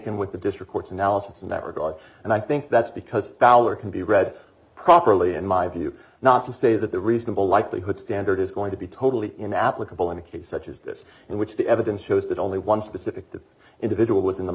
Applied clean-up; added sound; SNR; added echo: none; none; none; none.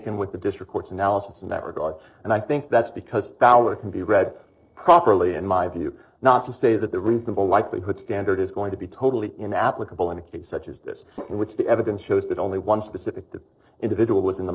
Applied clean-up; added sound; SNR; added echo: neural separator model SepFormer DNS4.